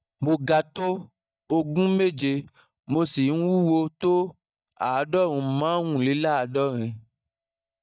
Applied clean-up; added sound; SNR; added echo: neural mask model DeepFilterNet 3.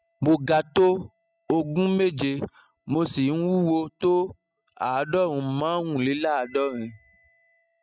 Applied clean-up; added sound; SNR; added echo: classical method spectral subtraction.